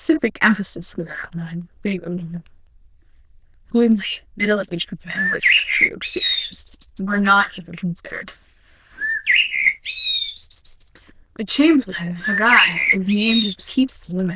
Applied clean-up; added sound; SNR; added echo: neural diffusion model UNIVERSE++.